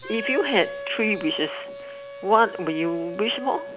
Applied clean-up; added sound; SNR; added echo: none; Wind instrument, woodwind instrument; 11 dB; none.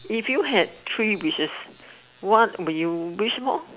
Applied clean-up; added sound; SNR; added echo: none; none; none; none.